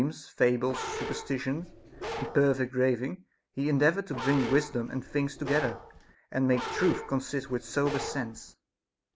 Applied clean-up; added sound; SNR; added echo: none; Bark; 9 dB; none.